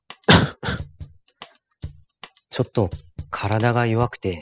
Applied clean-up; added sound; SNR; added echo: classical method spectral subtraction.